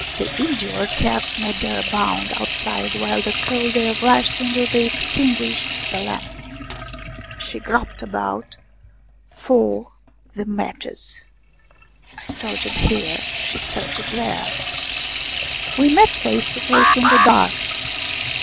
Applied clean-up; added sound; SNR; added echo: none; Sink (filling or washing) / Water tap, faucet + Alarm; 2 dB; none.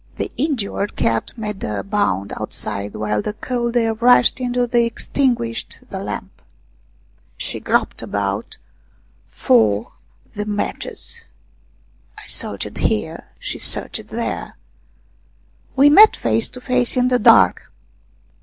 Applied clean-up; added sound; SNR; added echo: none; none; none; none.